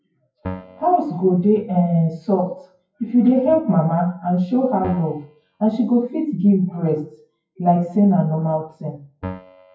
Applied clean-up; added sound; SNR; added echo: classical method WPE with log-MMSE.